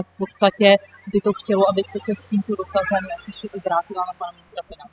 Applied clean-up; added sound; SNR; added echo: classical method spectral subtraction.